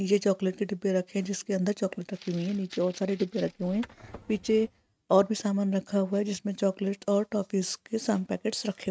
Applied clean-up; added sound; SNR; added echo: neural mask model RNNoise.